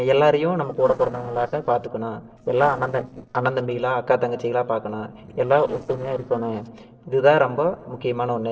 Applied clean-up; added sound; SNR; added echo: neural separator model SepFormer DNS4.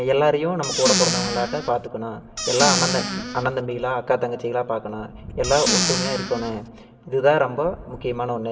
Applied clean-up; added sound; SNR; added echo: none; Squeak / Cupboard open or close; 1 dB; reverberation time 2.3 s.